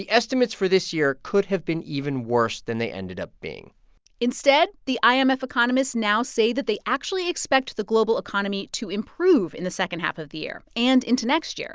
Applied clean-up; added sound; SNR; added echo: none; none; none; none.